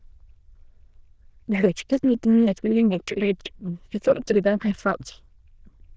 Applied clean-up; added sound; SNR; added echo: neural diffusion model UNIVERSE++.